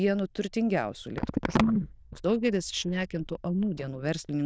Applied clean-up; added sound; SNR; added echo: neural diffusion model UNIVERSE++.